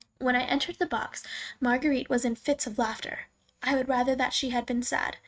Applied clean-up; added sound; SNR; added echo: neural mask model RNNoise.